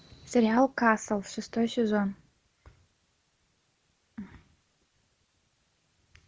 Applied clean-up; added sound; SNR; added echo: none; none; none; none.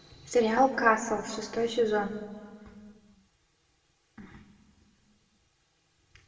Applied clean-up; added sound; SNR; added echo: none; none; none; reverberation time 1.5 s.